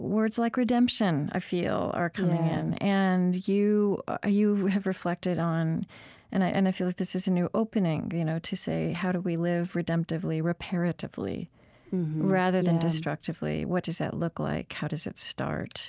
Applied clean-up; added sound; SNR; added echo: none; none; none; none.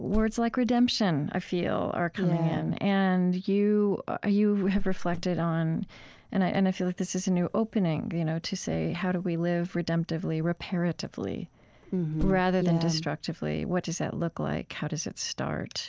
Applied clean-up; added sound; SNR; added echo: none; Cricket; 13 dB; none.